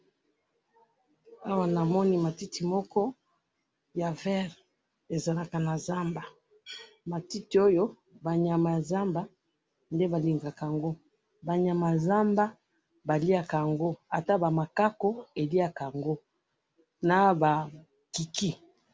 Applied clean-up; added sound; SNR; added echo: none; none; none; none.